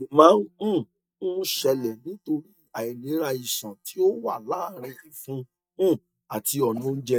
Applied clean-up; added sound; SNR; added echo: neural mask model DeepFilterNet 3.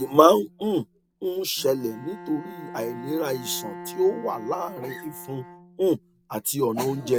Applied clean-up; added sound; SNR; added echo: none; Bowed string instrument; 17 dB; none.